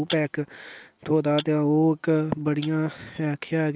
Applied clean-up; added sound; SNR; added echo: neural mask model RNNoise.